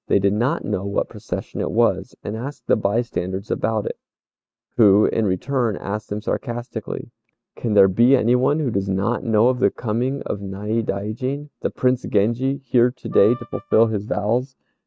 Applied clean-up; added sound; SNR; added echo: neural mask model RNNoise.